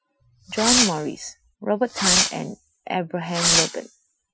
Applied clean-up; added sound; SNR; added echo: classical method Wiener filter.